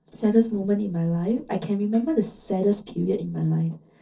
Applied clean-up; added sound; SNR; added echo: neural separator model SepFormer DNS4.